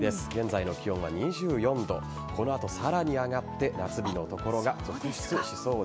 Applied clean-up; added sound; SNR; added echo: none; none; none; none.